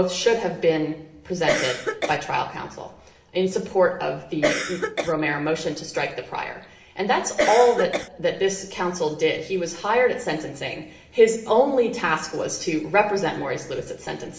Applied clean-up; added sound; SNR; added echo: none; Cough; 1 dB; reverberation time 0.7 s.